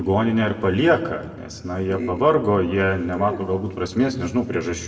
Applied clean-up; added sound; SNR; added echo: none; none; none; reverberation time 1.3 s.